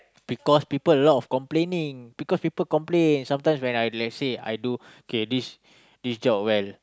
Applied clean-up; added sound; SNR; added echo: none; none; none; none.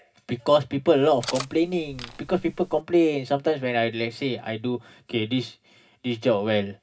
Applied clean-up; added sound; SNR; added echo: none; Cutlery, silverware; 15 dB; reverberation time 0.4 s.